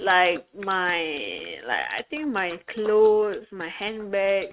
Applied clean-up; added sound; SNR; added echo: neural mask model RNNoise.